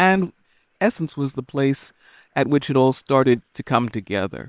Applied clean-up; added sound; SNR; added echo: neural separator model SepFormer WHAM!.